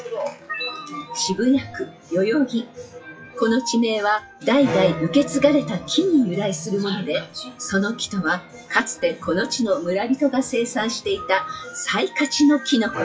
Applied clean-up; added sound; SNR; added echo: classical method WPE with log-MMSE.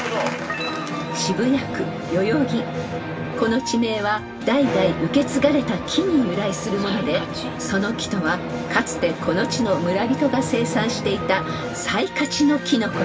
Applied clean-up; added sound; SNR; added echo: none; Bowed string instrument; 7 dB; reverberation time 0.1 s.